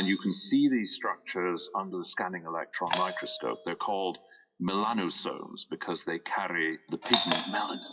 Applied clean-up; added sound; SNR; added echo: classical method WPE with log-MMSE.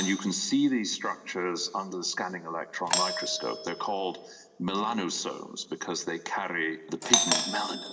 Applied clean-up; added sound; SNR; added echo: none; Doorbell; 4 dB; reverberation time 1.9 s.